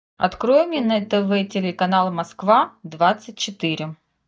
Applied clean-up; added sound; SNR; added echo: neural mask model DeepFilterNet 3.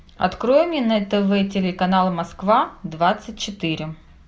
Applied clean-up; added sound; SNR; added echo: none; none; none; none.